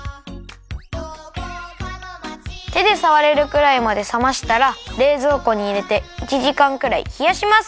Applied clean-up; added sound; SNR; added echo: none; none; none; none.